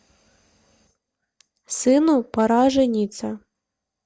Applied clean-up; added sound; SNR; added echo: none; none; none; none.